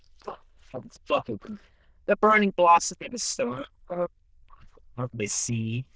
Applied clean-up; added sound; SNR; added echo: neural diffusion model UNIVERSE++.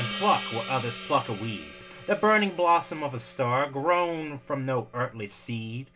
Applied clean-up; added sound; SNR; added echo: none; Gong; 13 dB; none.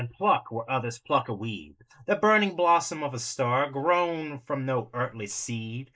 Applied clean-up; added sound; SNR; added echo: neural mask model Resemble Enhance denoiser.